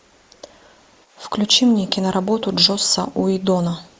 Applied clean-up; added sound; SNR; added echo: neural mask model Resemble Enhance denoiser.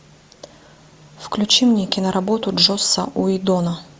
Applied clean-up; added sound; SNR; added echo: none; none; none; none.